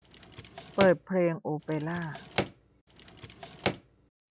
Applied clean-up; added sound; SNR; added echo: none; Drawer open or close; 6 dB; none.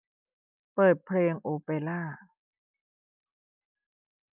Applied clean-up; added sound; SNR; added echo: none; none; none; none.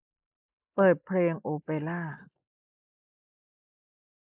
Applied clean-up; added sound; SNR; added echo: neural mask model Resemble Enhance denoiser.